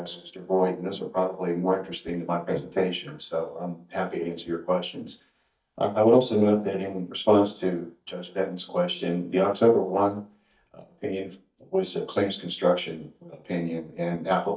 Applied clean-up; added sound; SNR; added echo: neural mask model DeepFilterNet 3.